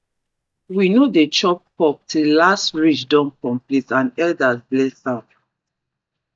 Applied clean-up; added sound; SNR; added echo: neural mask model DeepFilterNet 3.